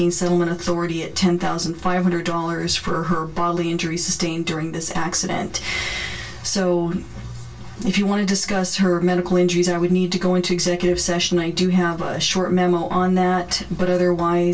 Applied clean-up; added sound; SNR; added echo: none; none; none; reverberation time 0.2 s.